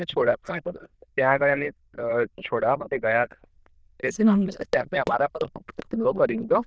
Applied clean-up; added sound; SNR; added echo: neural diffusion model UNIVERSE++.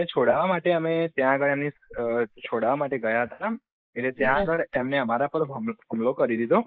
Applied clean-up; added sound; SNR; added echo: neural mask model Resemble Enhance denoiser.